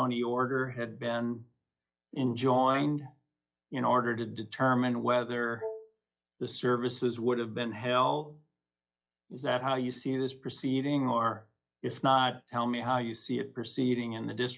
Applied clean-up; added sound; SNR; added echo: classical method log-MMSE.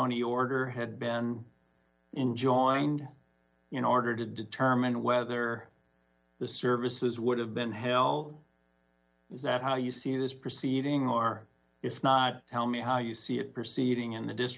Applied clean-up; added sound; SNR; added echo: none; none; none; none.